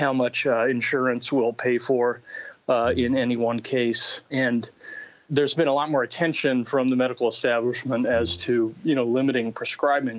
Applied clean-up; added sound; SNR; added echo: none; Brass instrument; 16 dB; none.